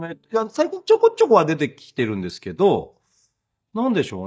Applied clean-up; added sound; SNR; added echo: neural mask model DeepFilterNet 3.